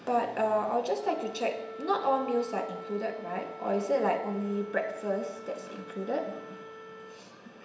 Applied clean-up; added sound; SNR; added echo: none; Wind instrument, woodwind instrument; 13 dB; reverberation time 0.8 s.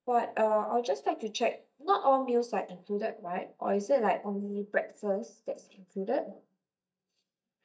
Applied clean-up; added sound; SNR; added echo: neural mask model DeepFilterNet 3.